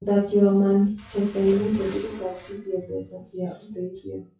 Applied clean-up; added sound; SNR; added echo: classical method WPE with log-MMSE.